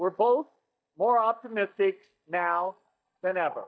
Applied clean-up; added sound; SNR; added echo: neural mask model DeepFilterNet 3.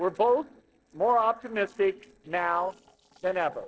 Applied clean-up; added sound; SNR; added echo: neural separator model SepFormer DNS4.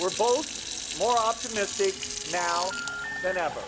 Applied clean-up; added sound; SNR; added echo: none; Fill (with liquid) / Sink (filling or washing) + Telephone; 5 dB; none.